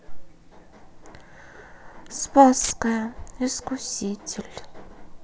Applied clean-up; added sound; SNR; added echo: none; none; none; none.